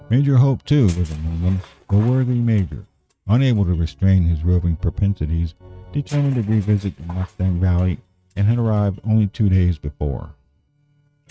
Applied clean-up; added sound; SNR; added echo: neural mask model RNNoise.